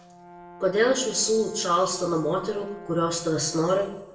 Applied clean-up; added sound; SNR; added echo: none; Brass instrument; 19 dB; reverberation time 0.7 s.